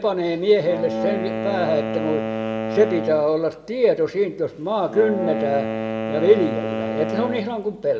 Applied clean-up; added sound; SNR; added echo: none; Wind instrument, woodwind instrument; 6 dB; reverberation time 1.0 s.